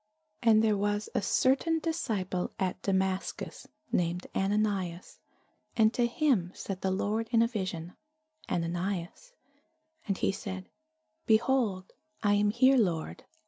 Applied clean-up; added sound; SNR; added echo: none; none; none; none.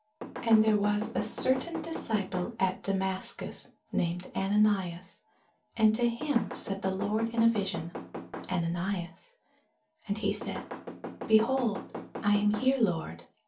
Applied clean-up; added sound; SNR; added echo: none; Knock / Wood; 10 dB; reverberation time 0.2 s.